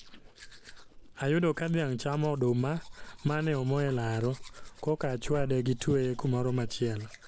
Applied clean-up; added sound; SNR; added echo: none; Domestic sounds, home sounds; 11 dB; none.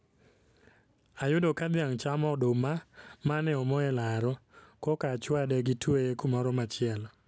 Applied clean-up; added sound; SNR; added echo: none; none; none; none.